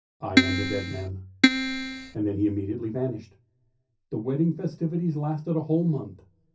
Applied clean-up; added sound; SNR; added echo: none; Keyboard (musical); -5 dB; reverberation time 0.3 s.